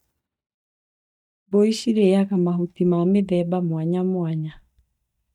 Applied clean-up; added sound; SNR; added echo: neural mask model DeepFilterNet 3.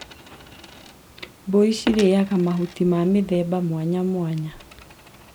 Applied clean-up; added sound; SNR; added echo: none; Coin (dropping); 19 dB; none.